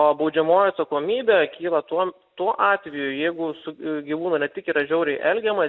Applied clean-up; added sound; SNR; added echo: none; none; none; none.